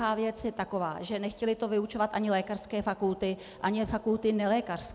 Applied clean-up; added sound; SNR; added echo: none; none; none; none.